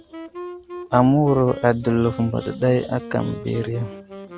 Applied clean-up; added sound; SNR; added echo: none; Wind instrument, woodwind instrument; 15 dB; none.